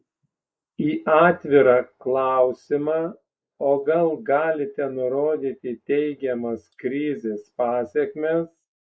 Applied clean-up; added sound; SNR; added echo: neural mask model Resemble Enhance denoiser.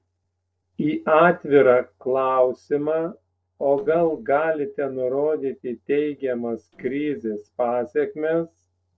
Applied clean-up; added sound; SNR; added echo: neural separator model SepFormer DNS4.